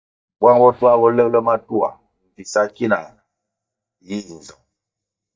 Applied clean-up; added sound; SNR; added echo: neural mask model DeepFilterNet 3.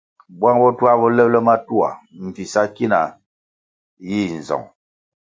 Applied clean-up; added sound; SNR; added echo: none; none; none; none.